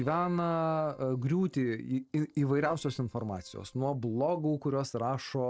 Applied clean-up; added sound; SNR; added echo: neural separator model SepFormer DNS4.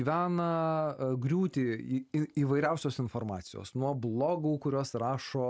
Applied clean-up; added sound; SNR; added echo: none; none; none; none.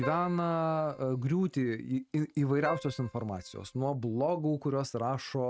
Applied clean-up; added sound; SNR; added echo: neural mask model RNNoise.